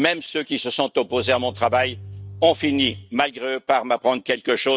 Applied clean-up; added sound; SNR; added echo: neural mask model RNNoise.